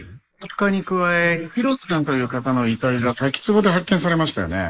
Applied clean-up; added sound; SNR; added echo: neural mask model Resemble Enhance denoiser.